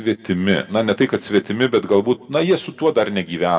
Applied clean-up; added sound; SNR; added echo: none; none; none; reverberation time 1.0 s.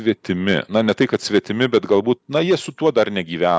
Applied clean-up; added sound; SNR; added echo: none; none; none; none.